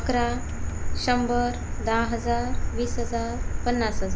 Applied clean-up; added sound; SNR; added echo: none; Motor vehicle (road); -1 dB; none.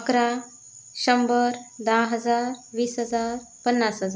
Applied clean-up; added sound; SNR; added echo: none; none; none; none.